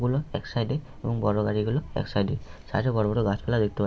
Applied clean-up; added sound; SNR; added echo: none; none; none; none.